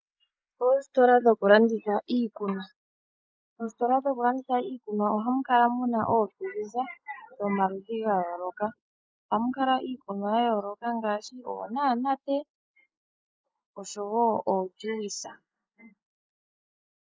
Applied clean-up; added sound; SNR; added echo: neural mask model Resemble Enhance denoiser.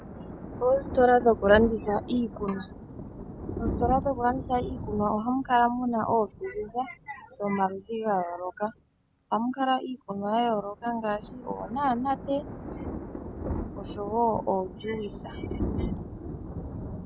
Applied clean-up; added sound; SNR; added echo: none; Thunder; 9 dB; none.